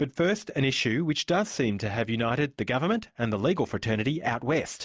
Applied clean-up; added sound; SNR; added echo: none; none; none; none.